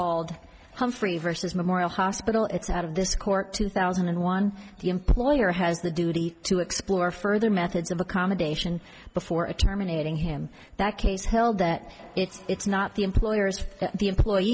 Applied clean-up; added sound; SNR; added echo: none; none; none; none.